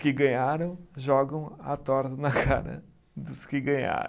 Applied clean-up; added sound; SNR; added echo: none; none; none; none.